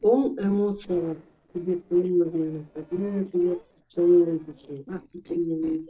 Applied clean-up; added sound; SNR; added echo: neural separator model SepFormer DNS4.